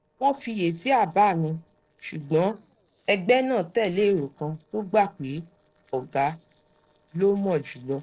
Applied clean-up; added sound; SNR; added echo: neural separator model SepFormer DNS4.